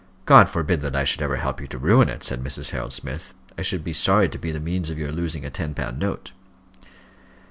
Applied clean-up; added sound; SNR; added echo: none; none; none; none.